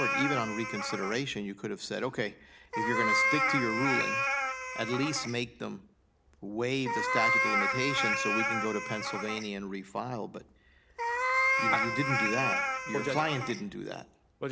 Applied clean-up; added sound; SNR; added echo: none; Meow; -2 dB; none.